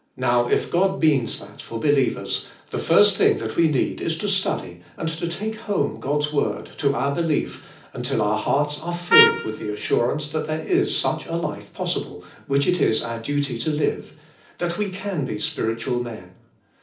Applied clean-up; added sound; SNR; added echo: none; Trumpet; -1 dB; reverberation time 0.4 s.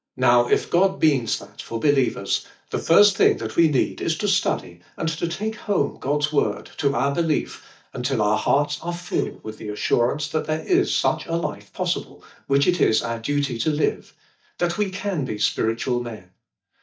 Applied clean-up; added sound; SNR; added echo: neural mask model DeepFilterNet 3.